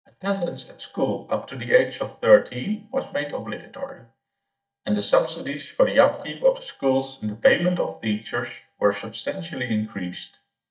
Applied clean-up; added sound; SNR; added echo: neural mask model DeepFilterNet 3.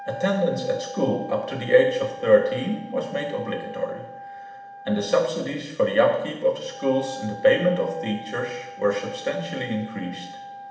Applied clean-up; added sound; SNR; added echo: none; Wind instrument, woodwind instrument; 16 dB; reverberation time 0.8 s.